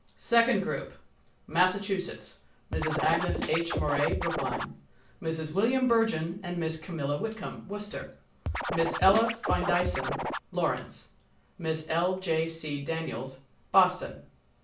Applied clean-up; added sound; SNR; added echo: none; Scratching (performance technique); 2 dB; reverberation time 0.3 s.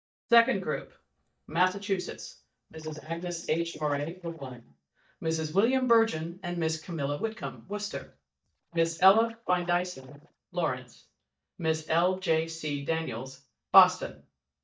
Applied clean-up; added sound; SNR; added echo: neural mask model DeepFilterNet 3.